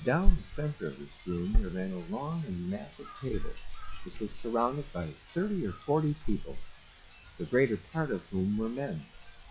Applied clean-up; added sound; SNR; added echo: classical method log-MMSE.